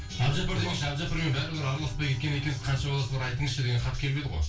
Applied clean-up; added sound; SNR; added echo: none; Bowed string instrument; 16 dB; reverberation time 0.2 s.